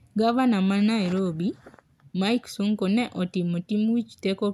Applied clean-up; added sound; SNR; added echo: none; none; none; none.